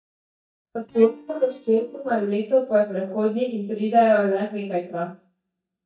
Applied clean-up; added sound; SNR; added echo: neural mask model DeepFilterNet 3.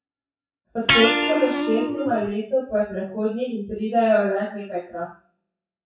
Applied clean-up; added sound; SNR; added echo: classical method WPE with log-MMSE.